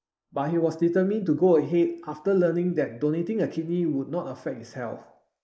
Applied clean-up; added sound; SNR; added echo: neural mask model Resemble Enhance denoiser.